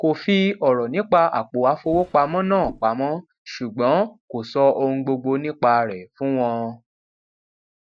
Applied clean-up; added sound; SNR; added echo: neural mask model DeepFilterNet 3.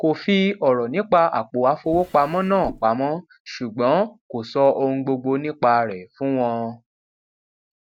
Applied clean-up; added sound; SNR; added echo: none; Drawer open or close; 17 dB; none.